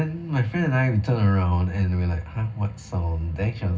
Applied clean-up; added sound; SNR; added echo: none; none; none; reverberation time 0.4 s.